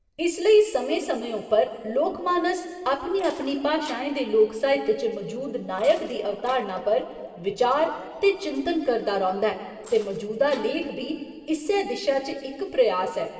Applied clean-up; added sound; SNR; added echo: neural separator model SepFormer DNS4.